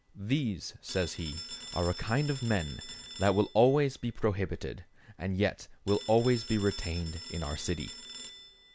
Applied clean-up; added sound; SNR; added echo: none; Telephone; 15 dB; none.